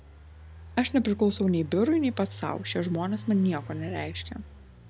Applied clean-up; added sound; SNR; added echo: none; Engine; 14 dB; none.